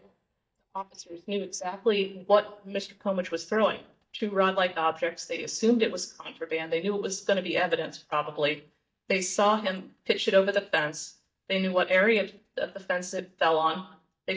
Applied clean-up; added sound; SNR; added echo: neural mask model DeepFilterNet 3.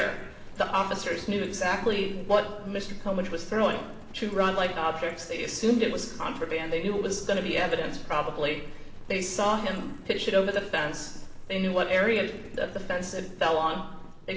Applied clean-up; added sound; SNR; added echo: none; Livestock, farm animals, working animals; 11 dB; reverberation time 0.9 s.